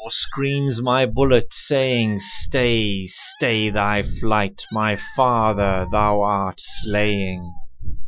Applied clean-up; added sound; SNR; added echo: classical method Wiener filter.